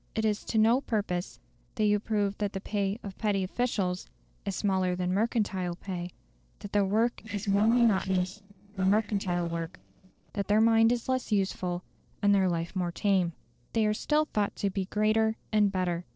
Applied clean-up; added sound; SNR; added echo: neural separator model SepFormer DNS4.